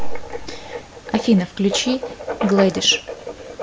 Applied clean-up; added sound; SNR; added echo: none; Writing; 10 dB; none.